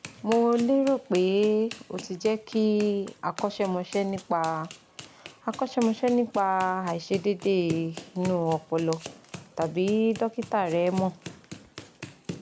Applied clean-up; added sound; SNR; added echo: none; Run; 14 dB; none.